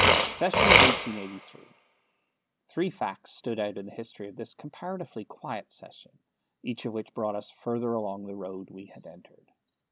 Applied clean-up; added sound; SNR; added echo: none; Burping, eructation; -4 dB; none.